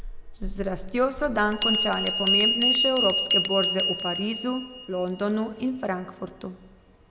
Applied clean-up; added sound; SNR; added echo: none; Bell; 0 dB; none.